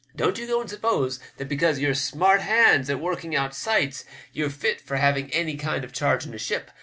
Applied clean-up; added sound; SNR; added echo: none; none; none; none.